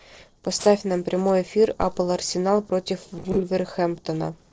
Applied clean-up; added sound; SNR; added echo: neural separator model SepFormer DNS4.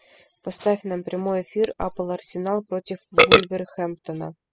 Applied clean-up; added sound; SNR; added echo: classical method spectral subtraction.